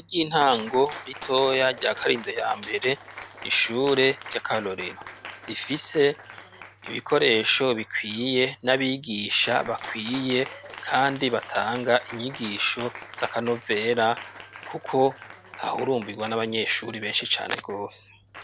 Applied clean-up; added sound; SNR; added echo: none; Cheering; 17 dB; none.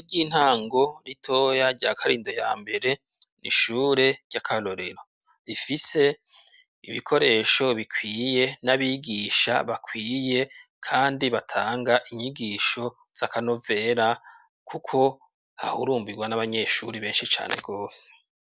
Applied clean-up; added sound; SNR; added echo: none; none; none; none.